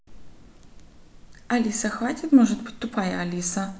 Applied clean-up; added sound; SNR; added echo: none; none; none; none.